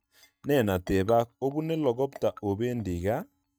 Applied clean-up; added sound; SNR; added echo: neural mask model DeepFilterNet 3.